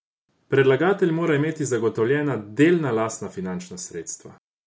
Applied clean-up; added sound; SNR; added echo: none; none; none; none.